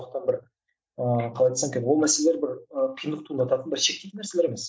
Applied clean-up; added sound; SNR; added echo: none; none; none; none.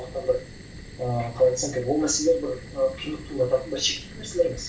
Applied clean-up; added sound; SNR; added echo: none; Fire; 15 dB; reverberation time 0.3 s.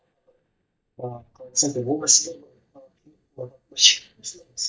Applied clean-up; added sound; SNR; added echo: neural mask model DeepFilterNet 3.